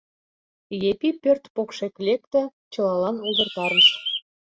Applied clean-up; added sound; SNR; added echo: neural mask model RNNoise.